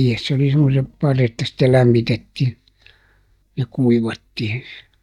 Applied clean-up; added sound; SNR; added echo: neural mask model DeepFilterNet 3.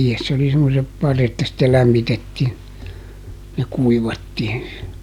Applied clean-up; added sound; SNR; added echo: none; none; none; none.